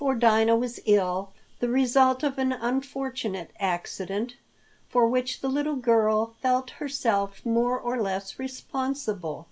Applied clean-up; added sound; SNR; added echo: neural mask model Resemble Enhance denoiser.